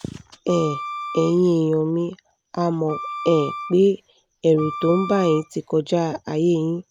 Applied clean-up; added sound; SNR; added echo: none; Wind instrument, woodwind instrument; 12 dB; none.